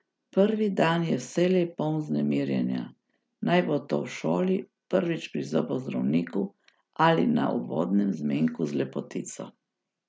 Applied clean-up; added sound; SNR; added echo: none; none; none; none.